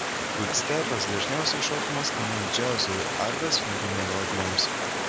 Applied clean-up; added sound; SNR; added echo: none; Stream; -1 dB; none.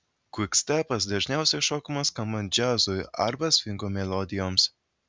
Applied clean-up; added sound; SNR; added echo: none; none; none; none.